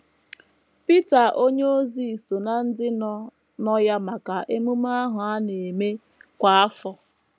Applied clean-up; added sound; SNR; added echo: none; none; none; none.